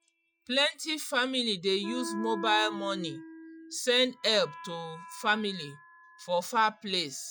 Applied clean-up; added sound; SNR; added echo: classical method Wiener filter.